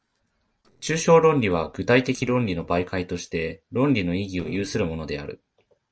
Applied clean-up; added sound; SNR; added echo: neural separator model SepFormer DNS4.